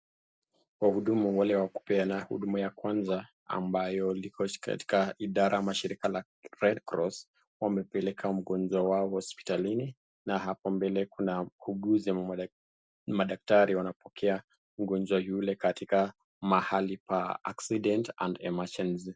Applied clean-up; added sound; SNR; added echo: none; none; none; none.